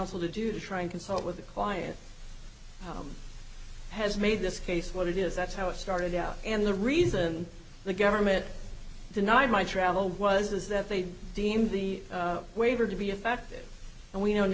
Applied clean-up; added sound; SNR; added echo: none; none; none; none.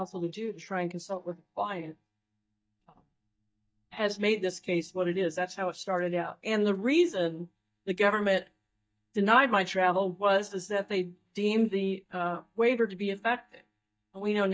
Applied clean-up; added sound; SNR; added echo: neural mask model DeepFilterNet 3.